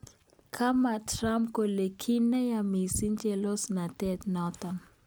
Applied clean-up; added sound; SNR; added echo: none; none; none; none.